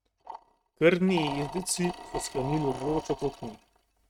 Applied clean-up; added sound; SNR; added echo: neural mask model RNNoise.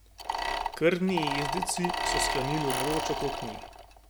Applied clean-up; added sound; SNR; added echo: none; Mechanisms; 1 dB; none.